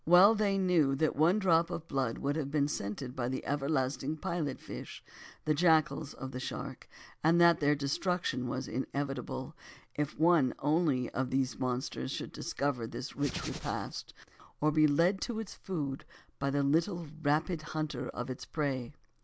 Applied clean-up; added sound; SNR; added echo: none; Hands; 11 dB; none.